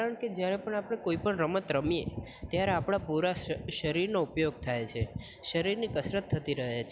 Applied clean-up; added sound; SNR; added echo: none; none; none; none.